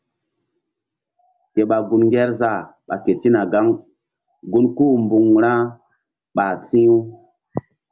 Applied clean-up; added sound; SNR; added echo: none; none; none; none.